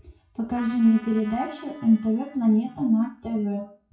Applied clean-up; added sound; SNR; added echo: classical method WPE with log-MMSE.